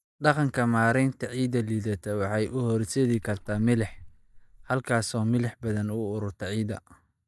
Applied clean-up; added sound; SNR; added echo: neural mask model DeepFilterNet 3.